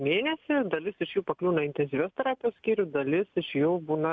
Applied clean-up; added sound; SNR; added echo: none; none; none; none.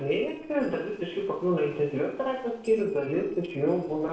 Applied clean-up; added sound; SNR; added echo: neural separator model SepFormer DNS4.